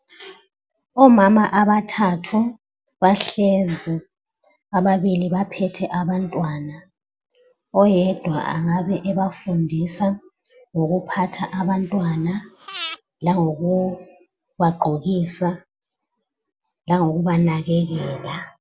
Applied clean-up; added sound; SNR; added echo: none; Breathing; 15 dB; none.